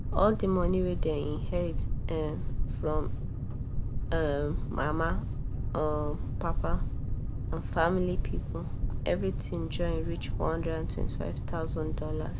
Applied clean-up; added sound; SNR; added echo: none; Boat, Water vehicle; -2 dB; none.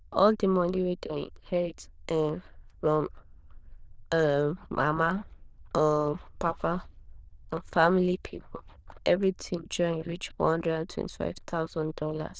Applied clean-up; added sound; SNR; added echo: neural diffusion model UNIVERSE++.